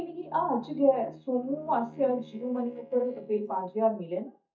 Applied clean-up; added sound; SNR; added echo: neural mask model DeepFilterNet 3.